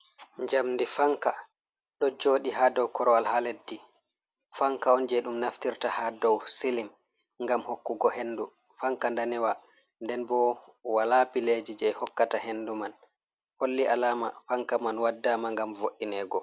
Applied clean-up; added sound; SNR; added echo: none; none; none; none.